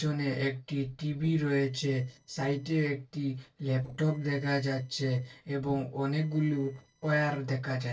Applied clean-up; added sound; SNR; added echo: neural separator model SepFormer DNS4.